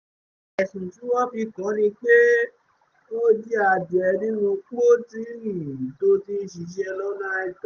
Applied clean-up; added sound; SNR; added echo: none; none; none; none.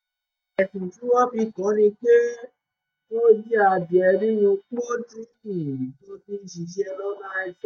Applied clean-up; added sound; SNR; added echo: neural mask model DeepFilterNet 3.